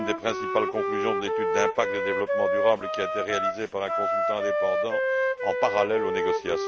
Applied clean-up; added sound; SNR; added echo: none; Wind instrument, woodwind instrument; -3 dB; none.